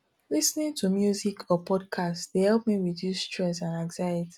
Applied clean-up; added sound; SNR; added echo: none; none; none; none.